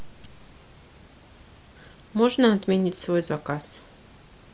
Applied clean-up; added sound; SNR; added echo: none; none; none; none.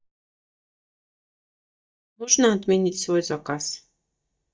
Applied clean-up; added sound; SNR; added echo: neural mask model DeepFilterNet 3.